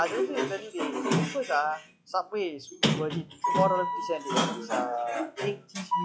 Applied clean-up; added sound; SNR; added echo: classical method log-MMSE.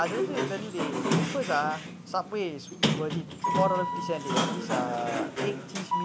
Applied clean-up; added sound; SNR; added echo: none; Sliding door; -2 dB; none.